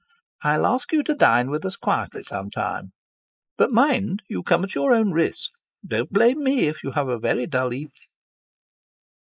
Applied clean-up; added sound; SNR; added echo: neural mask model Resemble Enhance denoiser.